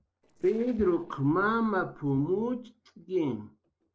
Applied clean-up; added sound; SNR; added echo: neural separator model SepFormer DNS4.